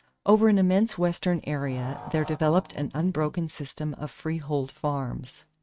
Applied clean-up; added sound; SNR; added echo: neural mask model RNNoise.